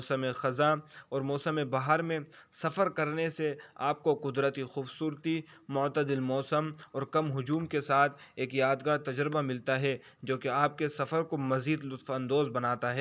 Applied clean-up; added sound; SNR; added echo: none; none; none; none.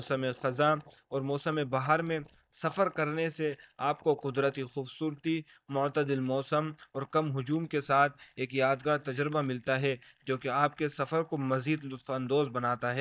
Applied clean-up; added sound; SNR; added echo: neural mask model DeepFilterNet 3.